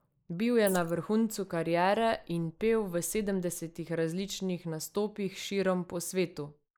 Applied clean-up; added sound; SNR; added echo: neural mask model Resemble Enhance denoiser.